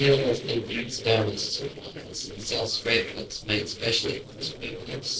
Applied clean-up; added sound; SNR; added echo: neural separator model SepFormer DNS4.